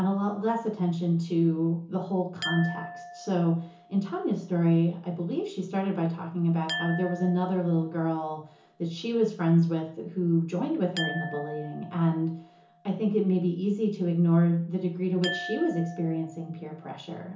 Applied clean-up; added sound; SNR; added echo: none; Glass; 15 dB; reverberation time 0.7 s.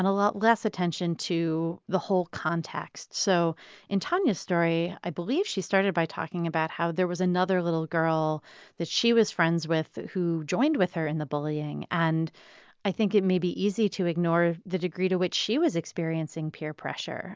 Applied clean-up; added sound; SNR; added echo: none; none; none; none.